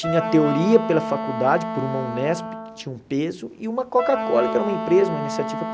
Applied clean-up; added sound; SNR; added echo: none; Wind instrument, woodwind instrument; 6 dB; none.